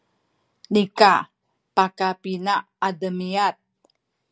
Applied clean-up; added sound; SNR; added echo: none; none; none; none.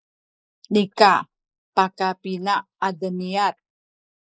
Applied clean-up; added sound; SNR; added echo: neural mask model Resemble Enhance denoiser.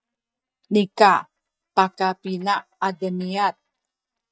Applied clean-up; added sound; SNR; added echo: neural mask model DeepFilterNet 3.